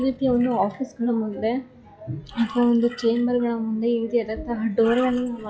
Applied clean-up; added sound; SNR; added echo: classical method log-MMSE.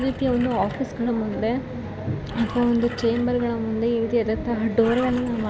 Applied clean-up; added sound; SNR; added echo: none; Engine; 17 dB; none.